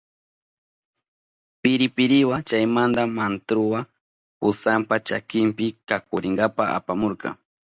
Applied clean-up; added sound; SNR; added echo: none; none; none; none.